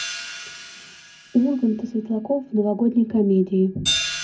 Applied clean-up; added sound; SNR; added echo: none; Hi-hat; 9 dB; reverberation time 0.3 s.